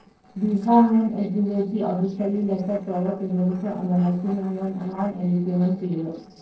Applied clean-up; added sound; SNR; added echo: neural separator model SepFormer DNS4.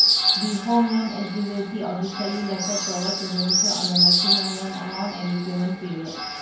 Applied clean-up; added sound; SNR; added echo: none; Bird; -2 dB; reverberation time 0.9 s.